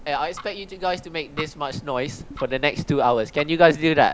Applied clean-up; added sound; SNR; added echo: none; Tick-tock; 19 dB; none.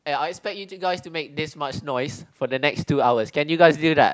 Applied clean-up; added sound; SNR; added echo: none; none; none; none.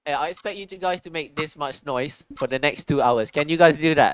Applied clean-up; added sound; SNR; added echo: neural mask model RNNoise.